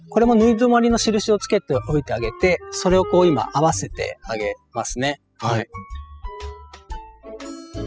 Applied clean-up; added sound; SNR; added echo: classical method spectral subtraction.